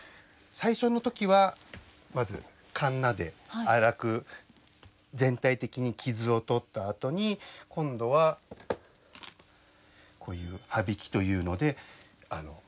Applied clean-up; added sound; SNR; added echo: none; none; none; none.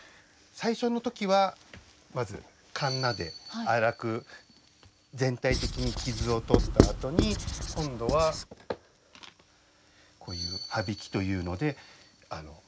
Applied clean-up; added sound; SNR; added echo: none; Writing; -4 dB; none.